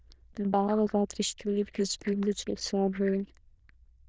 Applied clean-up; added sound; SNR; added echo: neural diffusion model UNIVERSE++.